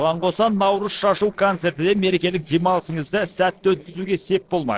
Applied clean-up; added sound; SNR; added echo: neural separator model SepFormer DNS4.